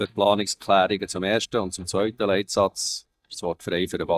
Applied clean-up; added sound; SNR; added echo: neural mask model DeepFilterNet 3.